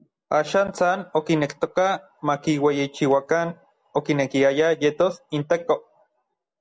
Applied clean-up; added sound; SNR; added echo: none; none; none; none.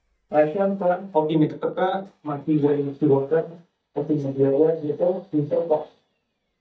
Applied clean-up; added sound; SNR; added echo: neural mask model DeepFilterNet 3.